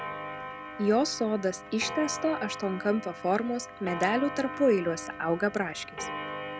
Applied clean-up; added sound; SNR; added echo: none; Clock; 10 dB; none.